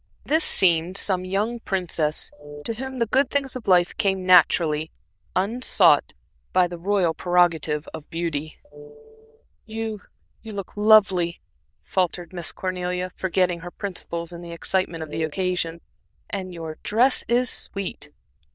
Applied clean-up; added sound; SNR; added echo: neural diffusion model UNIVERSE++.